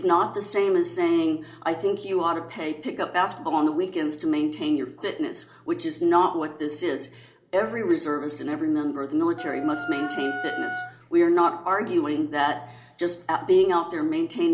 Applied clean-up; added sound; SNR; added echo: none; Wind instrument, woodwind instrument; 9 dB; reverberation time 0.5 s.